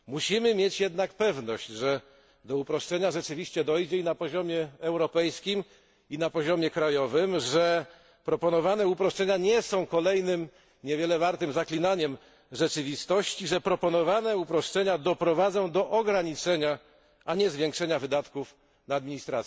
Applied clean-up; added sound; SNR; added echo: none; none; none; none.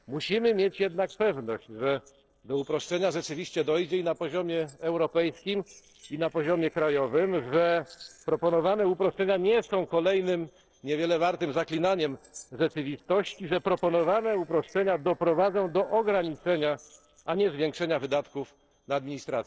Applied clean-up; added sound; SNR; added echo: neural separator model SepFormer DNS4.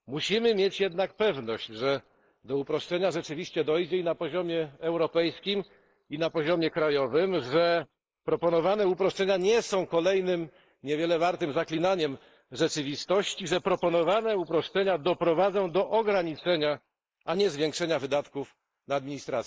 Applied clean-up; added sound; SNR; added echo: neural mask model Resemble Enhance denoiser.